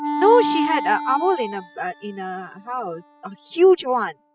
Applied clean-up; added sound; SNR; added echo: classical method spectral subtraction.